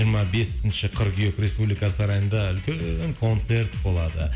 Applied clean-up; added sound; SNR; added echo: none; none; none; reverberation time 1.6 s.